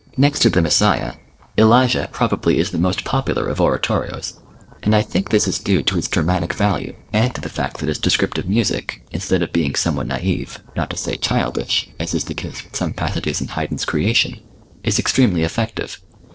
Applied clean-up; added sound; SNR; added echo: neural separator model SepFormer DNS4.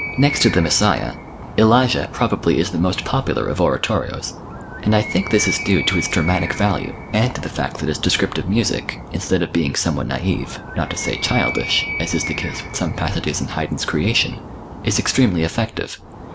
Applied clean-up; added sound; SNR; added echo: none; Animal; 11 dB; none.